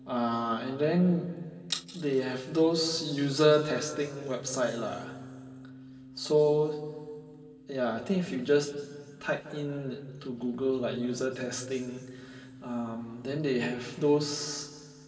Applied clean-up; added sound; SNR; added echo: none; Bass guitar; 19 dB; reverberation time 2.2 s.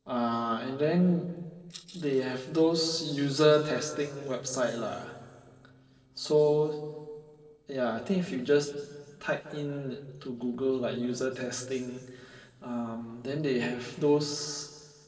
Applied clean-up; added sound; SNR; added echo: neural separator model SepFormer DNS4.